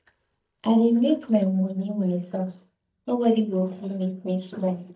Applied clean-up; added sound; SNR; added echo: neural mask model DeepFilterNet 3.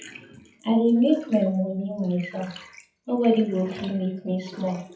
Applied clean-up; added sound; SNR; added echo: classical method WPE with log-MMSE.